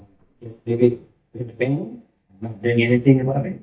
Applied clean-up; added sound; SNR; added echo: neural mask model DeepFilterNet 3.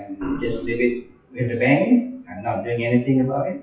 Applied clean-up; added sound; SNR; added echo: classical method WPE with log-MMSE.